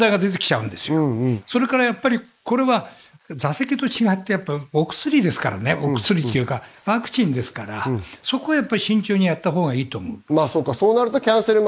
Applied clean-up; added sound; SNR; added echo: neural mask model Resemble Enhance denoiser.